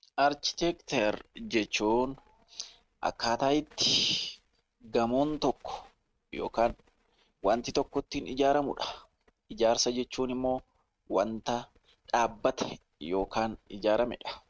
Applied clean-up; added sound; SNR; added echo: neural mask model RNNoise.